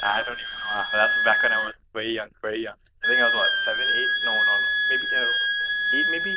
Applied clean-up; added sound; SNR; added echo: neural diffusion model UNIVERSE++.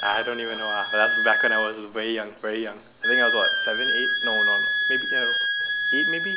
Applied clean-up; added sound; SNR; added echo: none; Wind instrument, woodwind instrument; -5 dB; none.